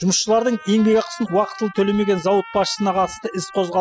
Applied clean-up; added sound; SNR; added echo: classical method spectral subtraction.